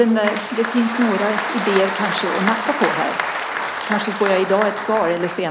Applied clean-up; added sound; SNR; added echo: none; Applause; 4 dB; none.